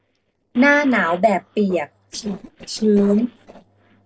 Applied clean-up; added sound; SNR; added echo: neural separator model SepFormer DNS4.